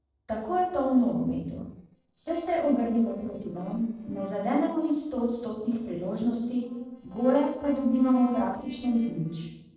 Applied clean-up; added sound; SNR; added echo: neural separator model SepFormer DNS4.